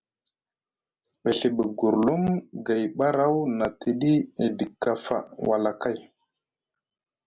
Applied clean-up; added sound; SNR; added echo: none; none; none; none.